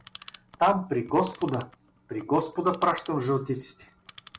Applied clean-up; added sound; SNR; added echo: none; Clock; 18 dB; none.